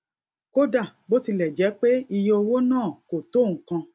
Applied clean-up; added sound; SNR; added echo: none; none; none; none.